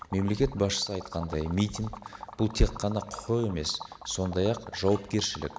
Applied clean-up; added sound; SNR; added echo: none; Liquid; 16 dB; none.